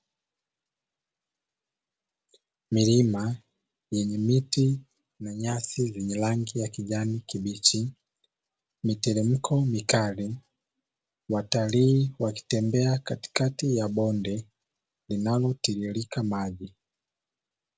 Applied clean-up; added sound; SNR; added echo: none; none; none; none.